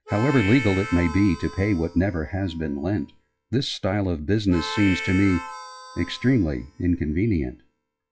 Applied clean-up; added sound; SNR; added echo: classical method log-MMSE.